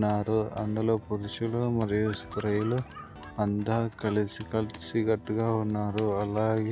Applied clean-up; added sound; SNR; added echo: none; Piano + Computer keyboard; 19 dB; none.